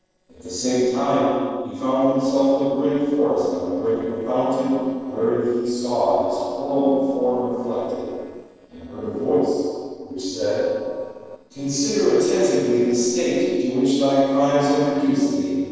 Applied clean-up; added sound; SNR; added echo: neural separator model SepFormer DNS4.